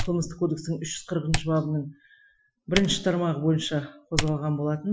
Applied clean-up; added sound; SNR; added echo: classical method Wiener filter.